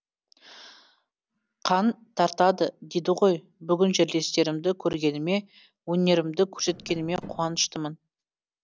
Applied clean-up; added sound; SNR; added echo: none; Tap; 18 dB; none.